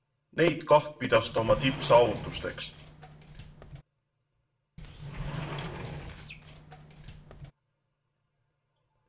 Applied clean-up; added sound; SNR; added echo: none; Sliding door; 9 dB; reverberation time 0.5 s.